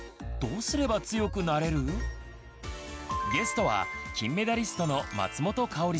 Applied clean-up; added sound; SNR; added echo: none; none; none; none.